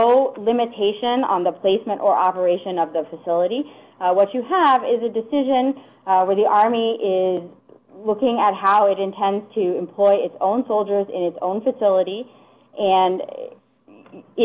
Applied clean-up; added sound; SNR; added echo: none; none; none; none.